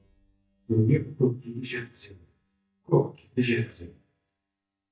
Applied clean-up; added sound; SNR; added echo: neural mask model DeepFilterNet 3.